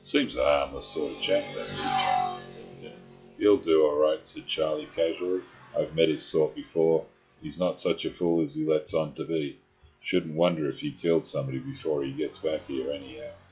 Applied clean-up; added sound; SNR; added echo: classical method log-MMSE.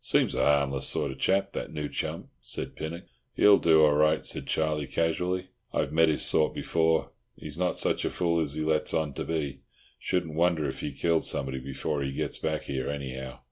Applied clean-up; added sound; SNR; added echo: none; none; none; none.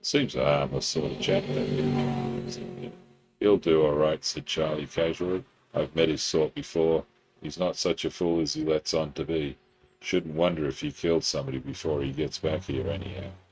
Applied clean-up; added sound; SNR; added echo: neural mask model RNNoise.